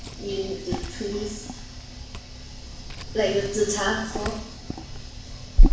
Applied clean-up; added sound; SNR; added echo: none; Liquid; -5 dB; reverberation time 0.7 s.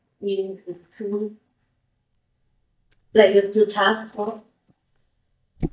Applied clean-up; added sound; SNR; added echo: neural mask model DeepFilterNet 3.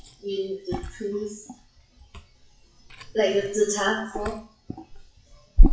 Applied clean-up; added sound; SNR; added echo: classical method WPE with log-MMSE.